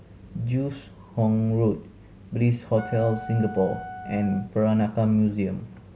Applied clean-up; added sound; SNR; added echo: none; Wind instrument, woodwind instrument; 14 dB; none.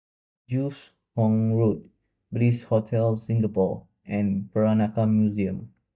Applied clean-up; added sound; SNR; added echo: neural mask model DeepFilterNet 3.